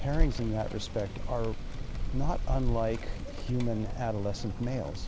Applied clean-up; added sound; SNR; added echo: none; Rain; -1 dB; none.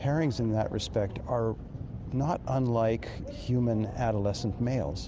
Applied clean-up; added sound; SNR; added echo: none; none; none; none.